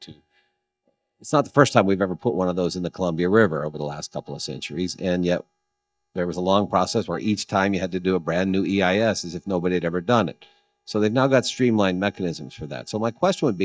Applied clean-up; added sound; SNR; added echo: neural mask model DeepFilterNet 3.